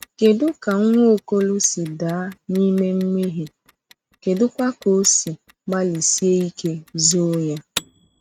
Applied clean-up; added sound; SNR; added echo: neural mask model RNNoise.